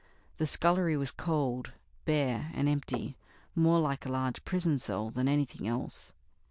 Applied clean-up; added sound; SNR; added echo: neural diffusion model UNIVERSE++.